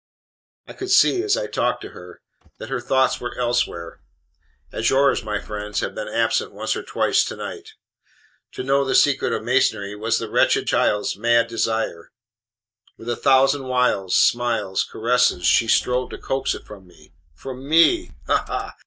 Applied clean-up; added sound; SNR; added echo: neural mask model DeepFilterNet 3.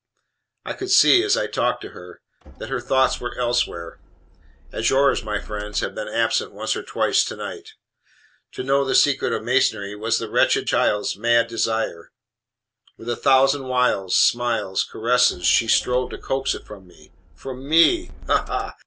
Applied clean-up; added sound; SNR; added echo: none; Motor vehicle (road); 14 dB; none.